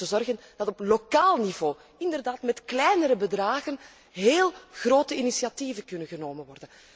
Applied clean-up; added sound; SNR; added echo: none; none; none; none.